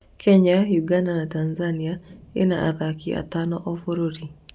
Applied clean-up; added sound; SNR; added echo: none; none; none; none.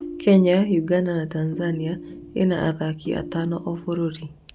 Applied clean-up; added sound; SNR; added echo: none; Ringtone; 16 dB; none.